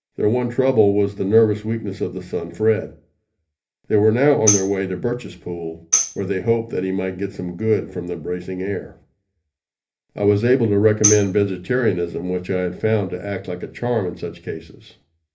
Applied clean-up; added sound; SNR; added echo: none; Tambourine; 5 dB; reverberation time 0.3 s.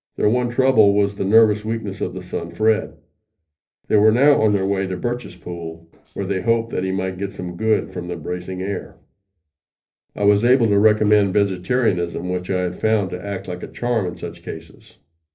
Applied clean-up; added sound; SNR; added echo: neural separator model SepFormer DNS4.